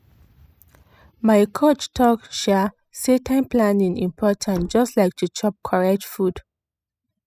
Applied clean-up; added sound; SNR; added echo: classical method spectral subtraction.